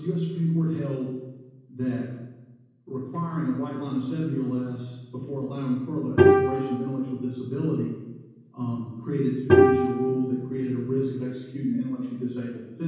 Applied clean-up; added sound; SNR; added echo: none; Bowed string instrument; -4 dB; reverberation time 1.2 s.